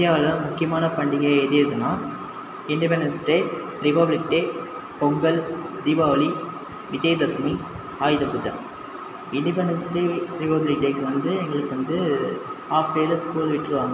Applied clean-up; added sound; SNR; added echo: none; none; none; none.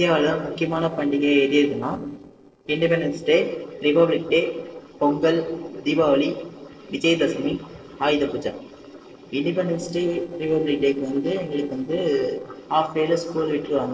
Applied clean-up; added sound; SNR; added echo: neural separator model SepFormer DNS4.